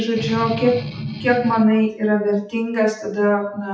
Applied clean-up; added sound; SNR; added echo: classical method WPE with log-MMSE.